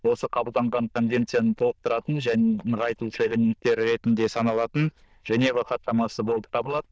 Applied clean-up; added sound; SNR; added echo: neural diffusion model UNIVERSE++.